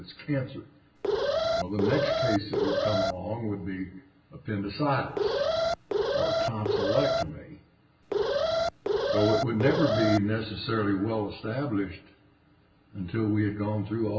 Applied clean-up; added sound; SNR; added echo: none; Alarm; -3 dB; reverberation time 0.2 s.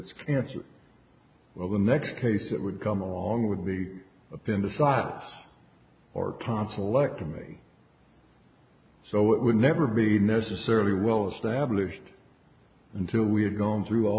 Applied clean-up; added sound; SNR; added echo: none; none; none; none.